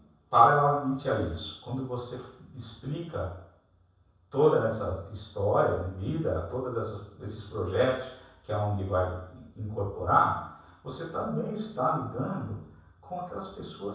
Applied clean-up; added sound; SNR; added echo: none; none; none; reverberation time 0.7 s.